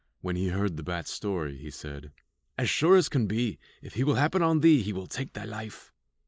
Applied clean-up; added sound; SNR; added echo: neural mask model Resemble Enhance denoiser.